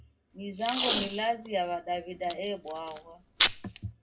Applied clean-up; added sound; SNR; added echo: none; Packing tape, duct tape; -3 dB; reverberation time 0.2 s.